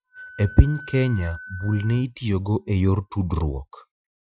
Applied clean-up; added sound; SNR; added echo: classical method Wiener filter.